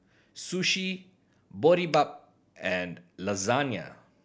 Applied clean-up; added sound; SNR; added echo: none; Finger snapping; 12 dB; none.